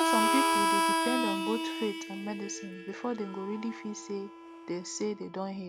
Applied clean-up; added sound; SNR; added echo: none; Harmonica; -3 dB; none.